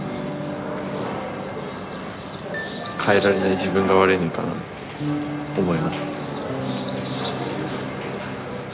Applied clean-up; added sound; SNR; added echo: none; Bird; 16 dB; none.